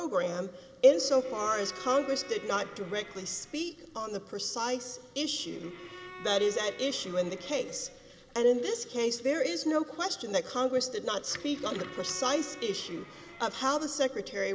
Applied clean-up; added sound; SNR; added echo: none; Bowed string instrument; 18 dB; none.